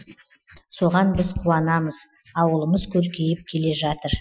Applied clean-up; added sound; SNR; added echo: classical method Wiener filter.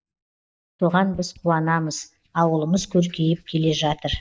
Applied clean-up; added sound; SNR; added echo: neural mask model DeepFilterNet 3.